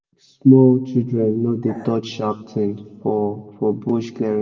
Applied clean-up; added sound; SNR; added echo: none; Bark; 19 dB; reverberation time 1.0 s.